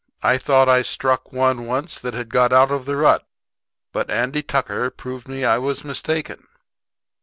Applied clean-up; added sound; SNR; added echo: none; none; none; none.